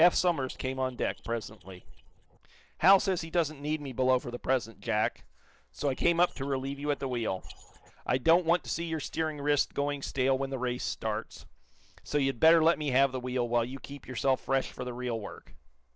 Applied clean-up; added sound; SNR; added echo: neural separator model SepFormer DNS4.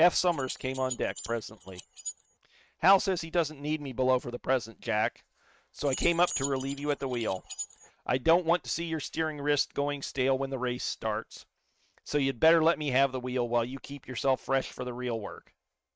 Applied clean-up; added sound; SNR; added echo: neural mask model RNNoise.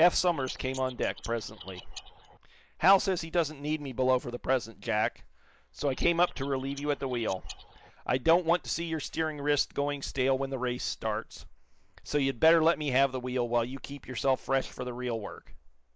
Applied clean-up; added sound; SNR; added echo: neural mask model Resemble Enhance denoiser.